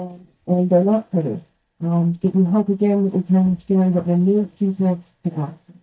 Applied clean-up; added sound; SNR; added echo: neural mask model DeepFilterNet 3.